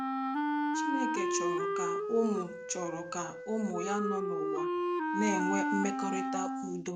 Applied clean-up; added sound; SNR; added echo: none; Wind instrument, woodwind instrument; -2 dB; none.